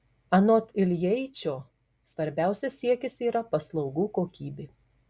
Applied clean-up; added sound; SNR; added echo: none; none; none; none.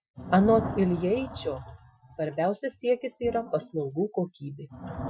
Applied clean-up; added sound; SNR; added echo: classical method Wiener filter.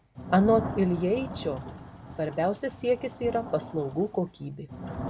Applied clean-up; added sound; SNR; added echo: none; Thunder / Rain; 10 dB; none.